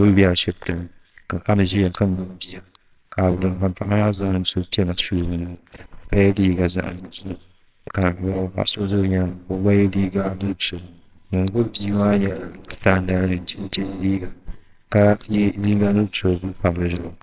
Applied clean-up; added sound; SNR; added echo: neural separator model SepFormer WHAMR!.